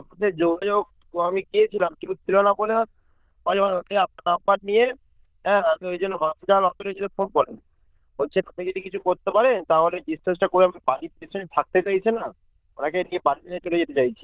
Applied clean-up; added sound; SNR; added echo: neural diffusion model UNIVERSE++.